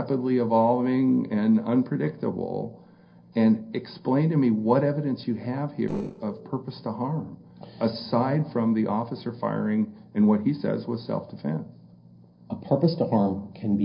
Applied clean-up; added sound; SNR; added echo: neural separator model SepFormer DNS4.